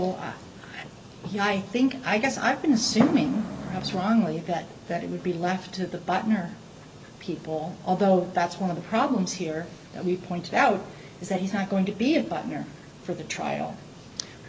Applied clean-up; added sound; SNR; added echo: none; Fireworks; 5 dB; none.